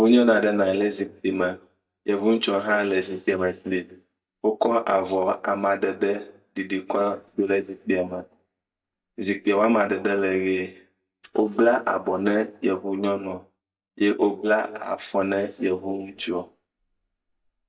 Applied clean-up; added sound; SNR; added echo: neural mask model DeepFilterNet 3.